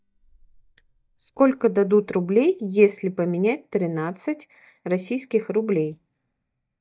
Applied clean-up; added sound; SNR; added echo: neural mask model DeepFilterNet 3.